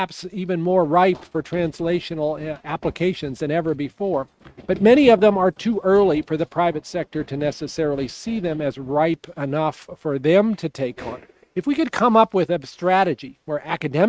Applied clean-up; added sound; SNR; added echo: neural mask model RNNoise.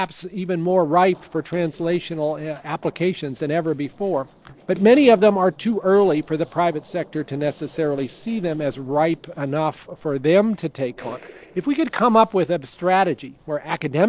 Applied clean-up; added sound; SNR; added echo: neural separator model SepFormer DNS4.